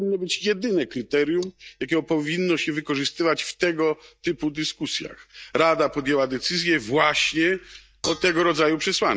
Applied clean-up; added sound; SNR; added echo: neural mask model DeepFilterNet 3.